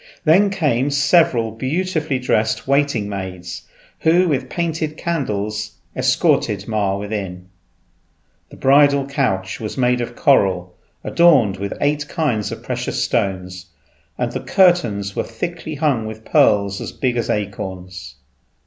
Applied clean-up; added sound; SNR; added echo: none; none; none; none.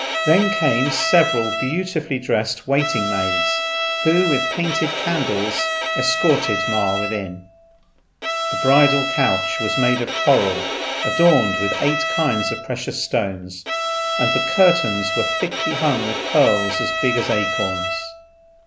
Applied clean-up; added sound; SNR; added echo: none; Bowed string instrument; 2 dB; none.